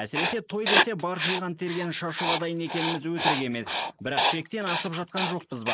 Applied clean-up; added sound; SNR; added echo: neural mask model Resemble Enhance denoiser.